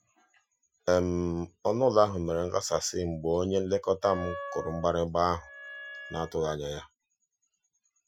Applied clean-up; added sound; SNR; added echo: classical method Wiener filter.